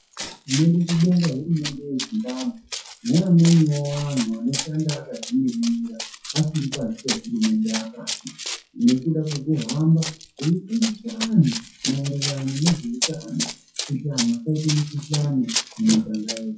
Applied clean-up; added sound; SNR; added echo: classical method WPE with log-MMSE.